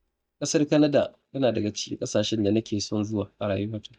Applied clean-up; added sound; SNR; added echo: neural mask model DeepFilterNet 3.